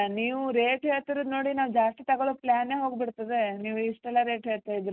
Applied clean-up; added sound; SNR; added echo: none; none; none; none.